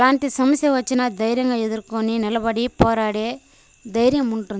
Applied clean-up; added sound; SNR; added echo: none; none; none; none.